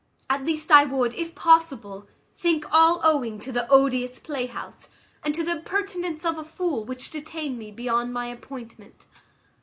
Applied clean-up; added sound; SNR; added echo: none; none; none; none.